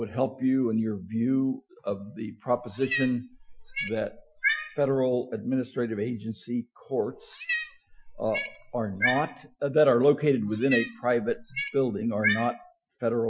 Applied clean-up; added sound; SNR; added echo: classical method Wiener filter.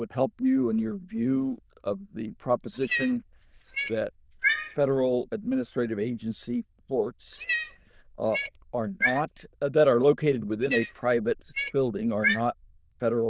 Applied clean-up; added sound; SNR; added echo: neural diffusion model UNIVERSE++.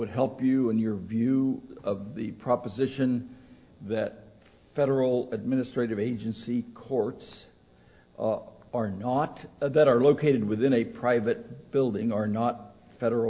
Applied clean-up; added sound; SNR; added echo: none; none; none; none.